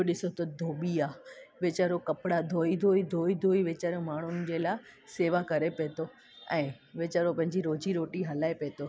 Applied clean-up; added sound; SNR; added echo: none; none; none; none.